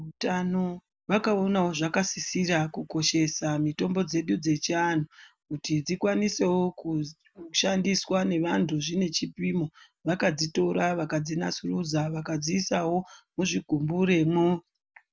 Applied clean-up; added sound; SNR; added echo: none; none; none; none.